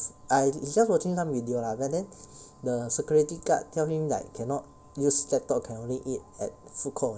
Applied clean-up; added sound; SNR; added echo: none; none; none; none.